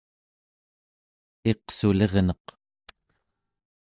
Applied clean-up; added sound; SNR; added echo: neural mask model DeepFilterNet 3.